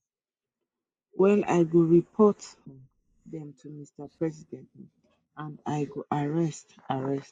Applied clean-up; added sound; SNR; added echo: neural mask model Resemble Enhance denoiser.